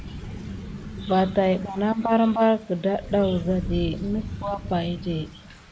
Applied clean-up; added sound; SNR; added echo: none; Thunder / Rain; 11 dB; none.